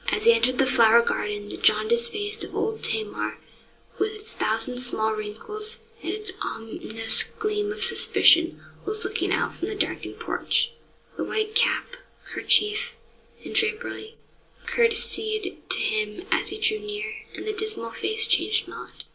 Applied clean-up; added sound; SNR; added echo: none; none; none; reverberation time 0.2 s.